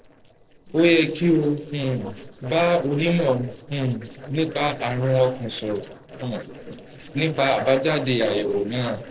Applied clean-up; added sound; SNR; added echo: neural separator model SepFormer DNS4.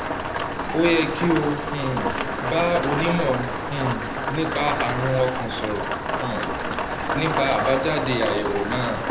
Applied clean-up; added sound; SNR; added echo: none; Rain; 1 dB; reverberation time 0.8 s.